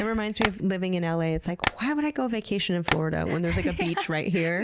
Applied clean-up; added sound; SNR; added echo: none; Tap; 7 dB; none.